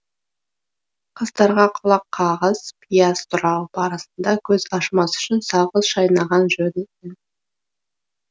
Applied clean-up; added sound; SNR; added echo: none; none; none; none.